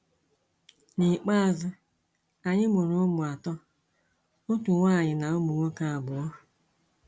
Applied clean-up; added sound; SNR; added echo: none; none; none; none.